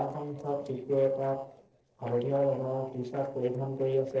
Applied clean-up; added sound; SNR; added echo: neural separator model SepFormer DNS4.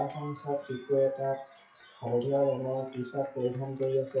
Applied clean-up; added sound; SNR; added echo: classical method WPE with log-MMSE.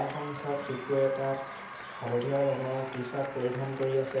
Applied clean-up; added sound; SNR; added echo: none; Applause; 12 dB; reverberation time 0.7 s.